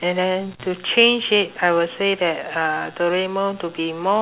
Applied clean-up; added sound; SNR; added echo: none; none; none; none.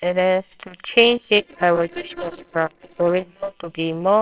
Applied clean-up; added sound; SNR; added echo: neural separator model SepFormer WHAMR!.